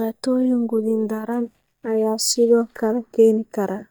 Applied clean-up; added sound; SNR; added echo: neural mask model DeepFilterNet 3.